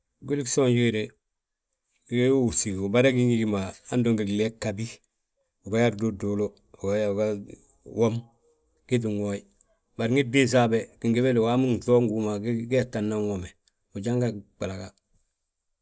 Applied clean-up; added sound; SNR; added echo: none; none; none; none.